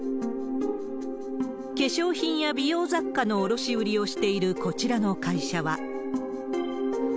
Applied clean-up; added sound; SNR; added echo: none; none; none; none.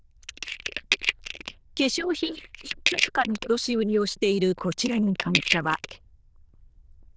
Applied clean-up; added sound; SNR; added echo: neural diffusion model UNIVERSE++.